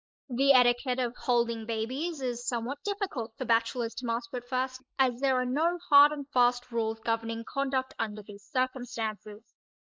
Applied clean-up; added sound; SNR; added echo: neural mask model Resemble Enhance denoiser.